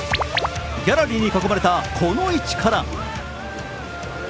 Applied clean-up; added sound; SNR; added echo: none; none; none; none.